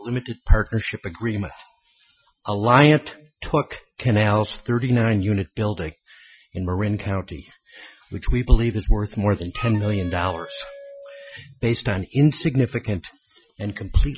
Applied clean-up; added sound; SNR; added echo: classical method Wiener filter.